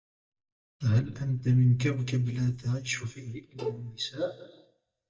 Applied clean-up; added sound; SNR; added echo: neural mask model DeepFilterNet 3.